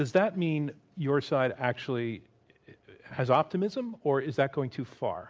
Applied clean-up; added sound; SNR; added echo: none; none; none; none.